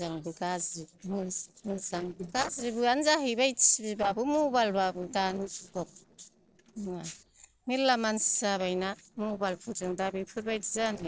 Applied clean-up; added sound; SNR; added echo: neural separator model SepFormer DNS4.